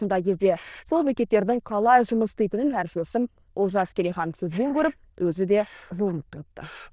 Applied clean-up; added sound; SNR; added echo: neural diffusion model UNIVERSE++.